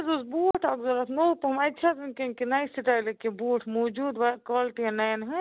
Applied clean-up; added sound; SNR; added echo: none; none; none; none.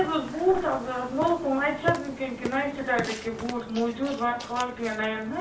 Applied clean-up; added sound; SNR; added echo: none; Burping, eructation; 10 dB; reverberation time 0.3 s.